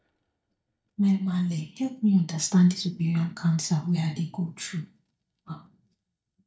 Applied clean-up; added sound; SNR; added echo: neural mask model DeepFilterNet 3.